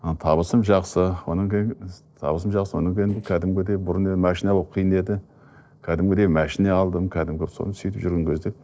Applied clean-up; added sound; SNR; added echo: neural separator model SepFormer DNS4.